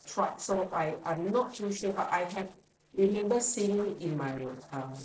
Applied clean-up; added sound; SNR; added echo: neural separator model SepFormer DNS4.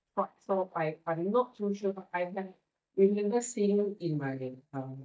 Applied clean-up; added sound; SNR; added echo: neural mask model DeepFilterNet 3.